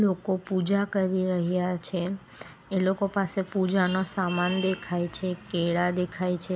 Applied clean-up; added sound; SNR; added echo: none; none; none; none.